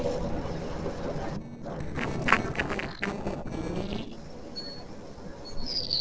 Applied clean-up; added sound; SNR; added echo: neural separator model SepFormer DNS4.